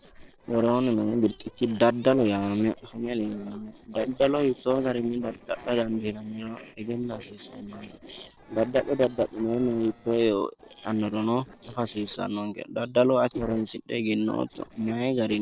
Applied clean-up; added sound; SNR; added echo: neural separator model SepFormer DNS4.